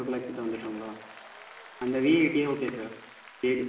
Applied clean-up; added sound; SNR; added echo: none; Applause; 19 dB; reverberation time 0.8 s.